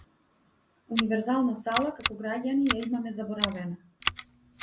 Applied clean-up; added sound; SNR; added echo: none; Scissors; 1 dB; none.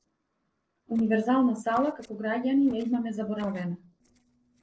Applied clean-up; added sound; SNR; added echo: neural separator model SepFormer DNS4.